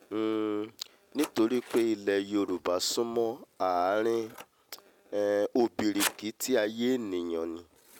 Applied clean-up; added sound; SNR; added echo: none; Scissors; 15 dB; none.